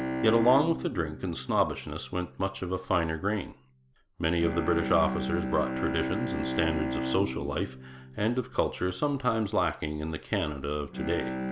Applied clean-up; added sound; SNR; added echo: none; Bowed string instrument; 6 dB; none.